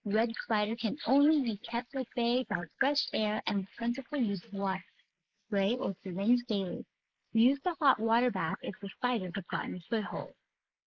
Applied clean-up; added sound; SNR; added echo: neural mask model Resemble Enhance denoiser.